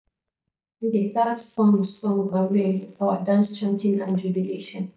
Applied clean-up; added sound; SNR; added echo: neural mask model DeepFilterNet 3.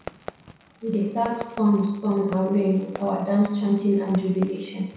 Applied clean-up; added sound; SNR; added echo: none; Fireworks; 17 dB; reverberation time 0.7 s.